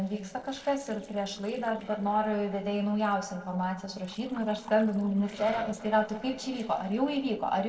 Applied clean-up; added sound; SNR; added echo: neural separator model SepFormer DNS4.